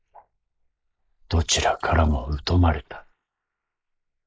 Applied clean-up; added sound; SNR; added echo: neural mask model Resemble Enhance denoiser.